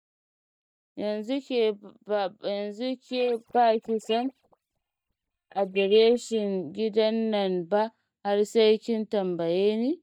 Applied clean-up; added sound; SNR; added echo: neural mask model DeepFilterNet 3.